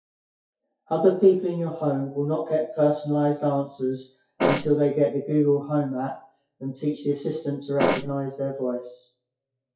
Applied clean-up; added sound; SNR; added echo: classical method WPE with log-MMSE.